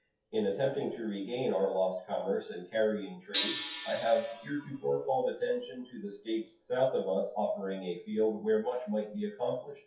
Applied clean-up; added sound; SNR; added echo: classical method WPE with log-MMSE.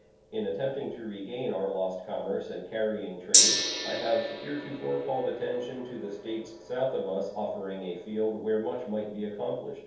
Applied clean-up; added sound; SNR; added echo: none; Gong; 1 dB; reverberation time 0.7 s.